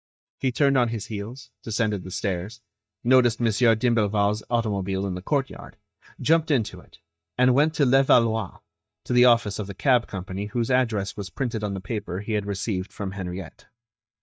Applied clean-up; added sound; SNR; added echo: neural mask model DeepFilterNet 3.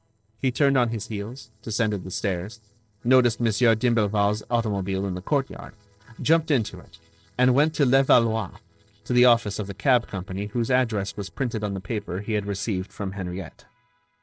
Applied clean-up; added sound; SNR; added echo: neural separator model SepFormer DNS4.